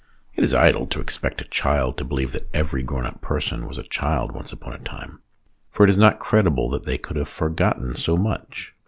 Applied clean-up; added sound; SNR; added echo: none; none; none; none.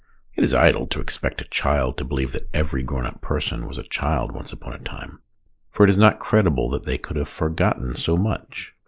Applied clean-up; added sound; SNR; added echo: neural mask model Resemble Enhance denoiser.